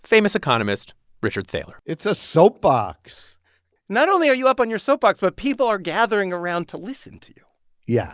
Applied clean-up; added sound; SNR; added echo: none; none; none; none.